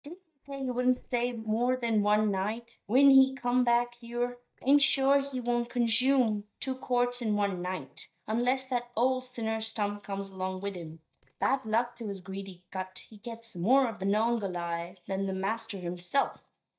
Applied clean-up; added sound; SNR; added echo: neural mask model DeepFilterNet 3.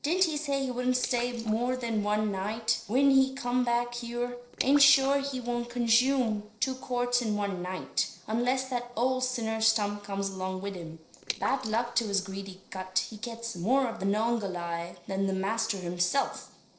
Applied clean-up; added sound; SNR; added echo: neural separator model SepFormer DNS4.